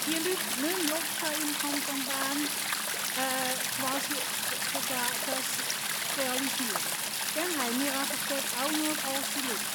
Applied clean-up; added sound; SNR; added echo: none; Stream; -4 dB; none.